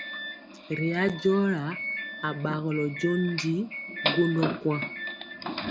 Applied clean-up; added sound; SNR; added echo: none; Doorbell; 5 dB; none.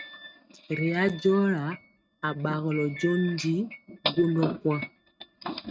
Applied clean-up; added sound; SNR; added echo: neural mask model RNNoise.